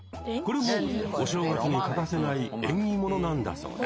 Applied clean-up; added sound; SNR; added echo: none; none; none; none.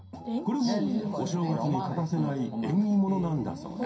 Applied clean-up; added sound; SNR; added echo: none; none; none; reverberation time 0.3 s.